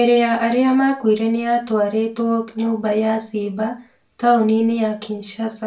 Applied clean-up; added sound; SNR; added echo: none; none; none; reverberation time 0.3 s.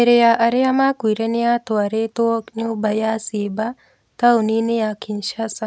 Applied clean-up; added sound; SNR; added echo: none; none; none; none.